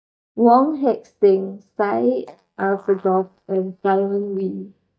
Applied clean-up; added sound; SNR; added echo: neural mask model DeepFilterNet 3.